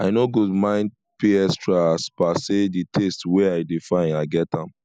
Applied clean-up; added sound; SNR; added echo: none; none; none; none.